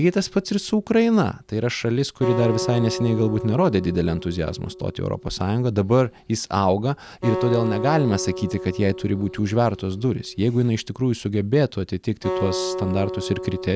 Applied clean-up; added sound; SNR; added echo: none; Acoustic guitar; 10 dB; none.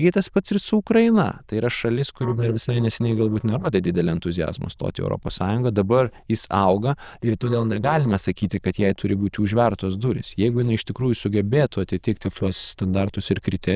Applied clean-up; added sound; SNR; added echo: neural diffusion model UNIVERSE++.